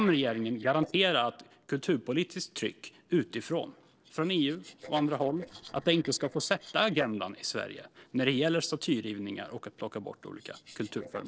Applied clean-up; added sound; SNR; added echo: neural separator model SepFormer DNS4.